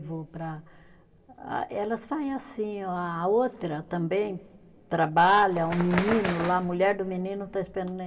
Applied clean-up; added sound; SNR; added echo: none; Bird; 8 dB; reverberation time 2.1 s.